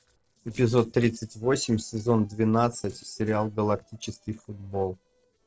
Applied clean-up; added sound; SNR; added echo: neural separator model SepFormer DNS4.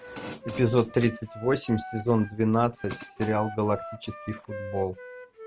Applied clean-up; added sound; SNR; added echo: none; Wind instrument, woodwind instrument; 14 dB; none.